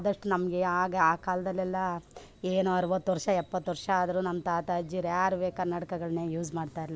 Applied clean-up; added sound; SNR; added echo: none; none; none; none.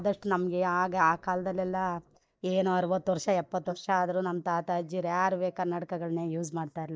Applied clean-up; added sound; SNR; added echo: neural mask model DeepFilterNet 3.